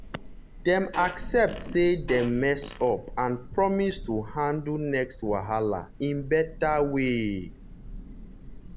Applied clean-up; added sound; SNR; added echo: none; Fart + Thunder / Rain; 12 dB; none.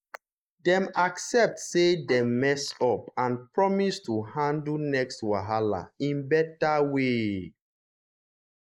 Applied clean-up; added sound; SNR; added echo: neural mask model Resemble Enhance denoiser.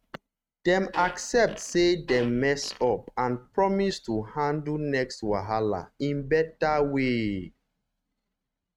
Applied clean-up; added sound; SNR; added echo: neural mask model RNNoise.